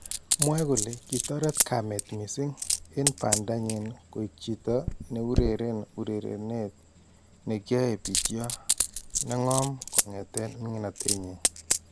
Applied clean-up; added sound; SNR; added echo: none; Coin (dropping); -4 dB; none.